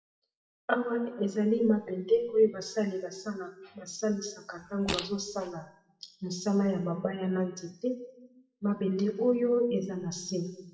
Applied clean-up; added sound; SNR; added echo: classical method WPE with log-MMSE.